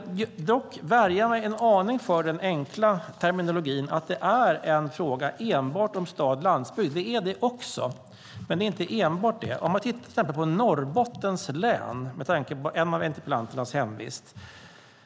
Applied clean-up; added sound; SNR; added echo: none; none; none; none.